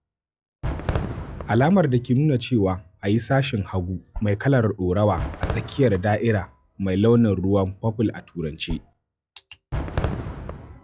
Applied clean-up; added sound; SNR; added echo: classical method log-MMSE.